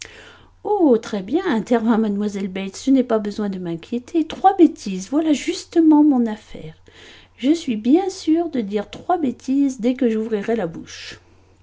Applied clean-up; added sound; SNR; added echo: none; none; none; none.